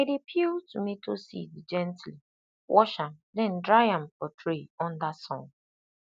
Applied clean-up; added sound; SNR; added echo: none; none; none; none.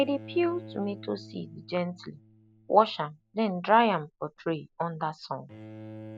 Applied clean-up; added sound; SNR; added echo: none; Bowed string instrument; 18 dB; none.